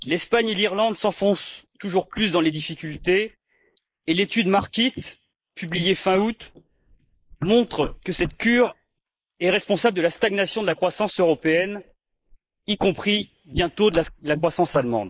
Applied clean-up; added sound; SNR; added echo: neural mask model Resemble Enhance denoiser.